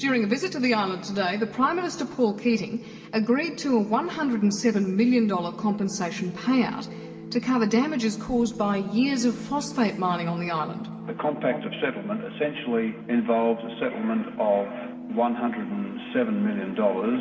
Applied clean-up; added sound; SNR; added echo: none; none; none; reverberation time 1.8 s.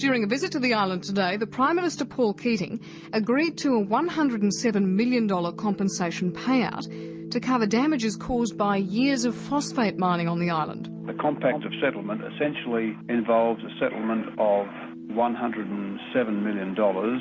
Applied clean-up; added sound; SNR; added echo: none; none; none; none.